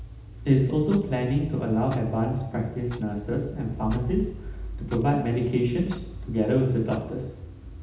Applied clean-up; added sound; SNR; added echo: none; Clock; 12 dB; reverberation time 0.8 s.